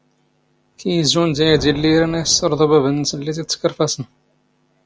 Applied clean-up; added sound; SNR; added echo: none; Thunder; 20 dB; none.